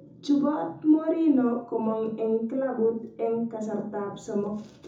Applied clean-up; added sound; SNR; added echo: none; none; none; reverberation time 0.5 s.